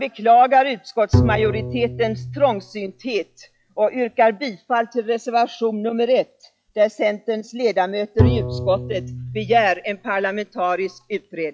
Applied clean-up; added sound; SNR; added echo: classical method log-MMSE.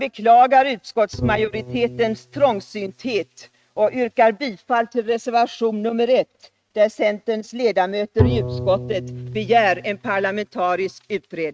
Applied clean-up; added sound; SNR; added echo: neural mask model RNNoise.